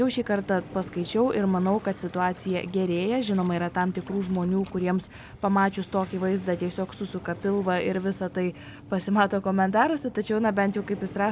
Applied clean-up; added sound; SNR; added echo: none; Waves, surf; 18 dB; none.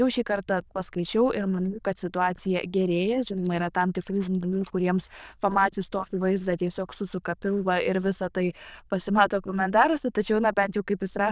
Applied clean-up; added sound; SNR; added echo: neural diffusion model UNIVERSE++.